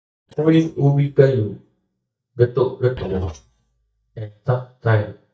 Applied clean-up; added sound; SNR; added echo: neural mask model DeepFilterNet 3.